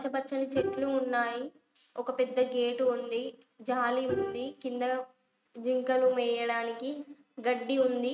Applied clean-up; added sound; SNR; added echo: neural mask model RNNoise.